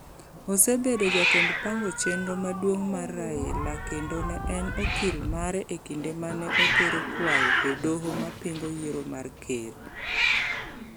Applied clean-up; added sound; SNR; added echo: none; Hiss + Wind; -1 dB; none.